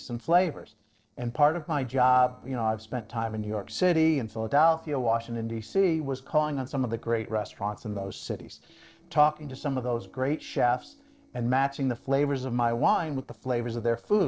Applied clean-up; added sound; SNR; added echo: neural separator model SepFormer DNS4.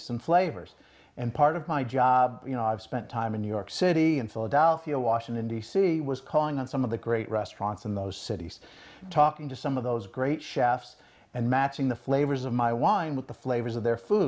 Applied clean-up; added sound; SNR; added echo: none; none; none; none.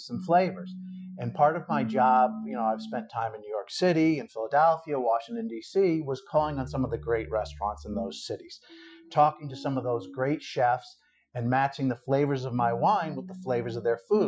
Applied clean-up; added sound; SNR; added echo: classical method Wiener filter.